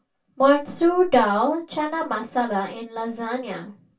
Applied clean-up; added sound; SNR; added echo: none; none; none; reverberation time 0.2 s.